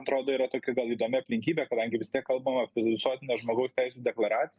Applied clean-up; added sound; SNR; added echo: none; none; none; none.